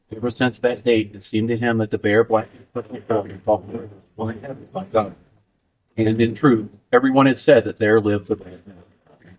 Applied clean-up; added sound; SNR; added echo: neural mask model DeepFilterNet 3.